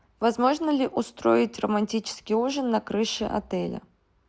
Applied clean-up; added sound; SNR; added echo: none; none; none; none.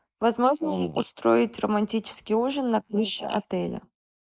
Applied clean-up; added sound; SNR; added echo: neural mask model Resemble Enhance denoiser.